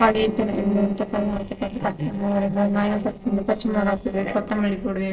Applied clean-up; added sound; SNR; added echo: neural separator model SepFormer DNS4.